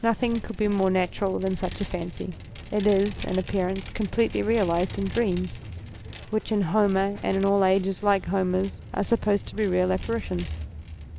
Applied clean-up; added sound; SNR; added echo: none; Vehicle; 12 dB; none.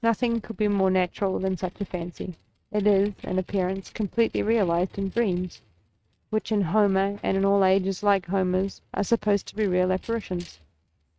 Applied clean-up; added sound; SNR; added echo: neural mask model RNNoise.